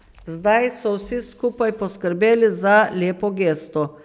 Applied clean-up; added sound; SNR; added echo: none; none; none; none.